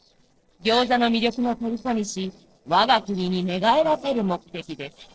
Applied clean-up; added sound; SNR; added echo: neural separator model SepFormer DNS4.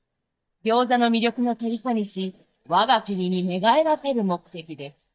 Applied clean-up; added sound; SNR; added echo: neural mask model DeepFilterNet 3.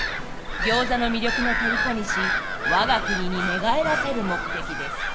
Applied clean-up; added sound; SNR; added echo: none; Gull, seagull / Bird vocalization, bird call, bird song; 0 dB; reverberation time 2.2 s.